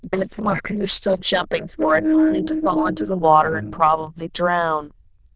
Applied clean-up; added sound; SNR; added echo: neural diffusion model UNIVERSE++.